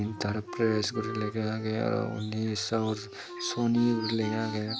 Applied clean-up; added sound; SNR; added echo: none; Wind instrument, woodwind instrument; 12 dB; none.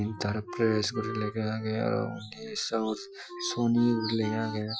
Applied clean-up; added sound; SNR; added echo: classical method Wiener filter.